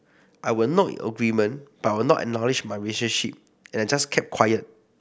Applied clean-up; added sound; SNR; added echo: none; none; none; none.